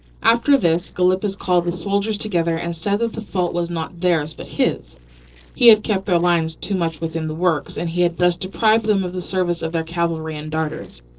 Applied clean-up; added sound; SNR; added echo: neural separator model SepFormer DNS4.